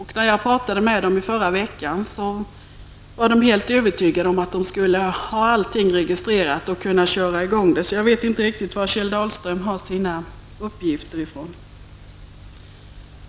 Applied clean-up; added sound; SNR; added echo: none; none; none; none.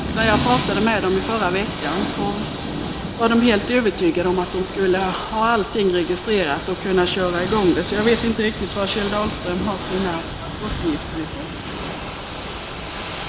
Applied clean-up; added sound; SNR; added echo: none; Ocean / Boat, Water vehicle + Thunder / Rain; 6 dB; none.